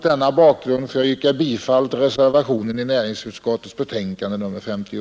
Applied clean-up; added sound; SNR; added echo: none; none; none; none.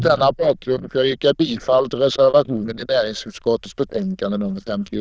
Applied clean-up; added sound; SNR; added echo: neural diffusion model UNIVERSE++.